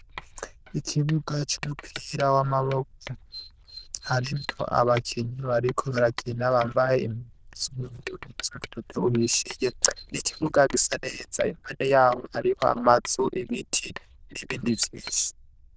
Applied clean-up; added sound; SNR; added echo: neural diffusion model UNIVERSE++.